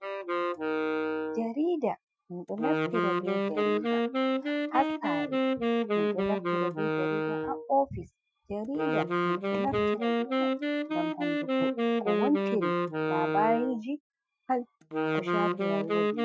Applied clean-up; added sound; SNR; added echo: classical method Wiener filter.